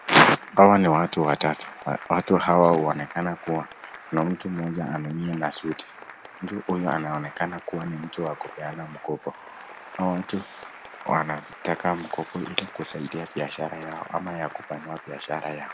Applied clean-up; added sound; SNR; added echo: none; Applause / Cheering; 18 dB; none.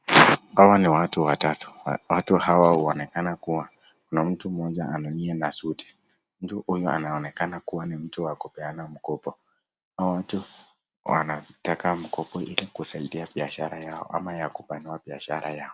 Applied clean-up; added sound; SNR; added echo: none; none; none; none.